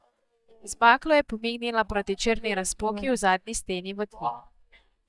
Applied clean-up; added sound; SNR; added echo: neural mask model DeepFilterNet 3.